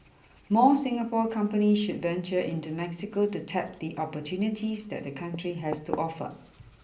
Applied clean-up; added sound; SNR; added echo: none; Writing; 18 dB; reverberation time 0.5 s.